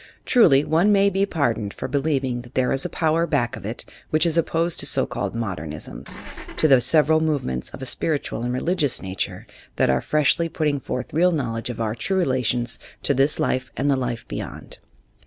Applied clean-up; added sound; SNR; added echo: none; Engine / Car; 11 dB; none.